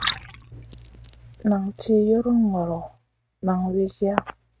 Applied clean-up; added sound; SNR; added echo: neural mask model RNNoise.